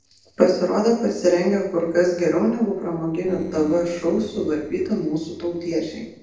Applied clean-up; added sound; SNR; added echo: neural separator model SepFormer DNS4.